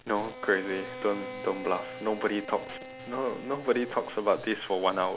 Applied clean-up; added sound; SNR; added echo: none; Bowed string instrument; 13 dB; none.